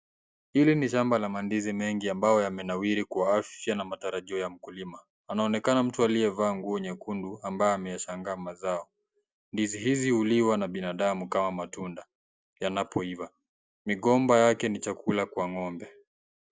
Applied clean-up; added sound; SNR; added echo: none; none; none; none.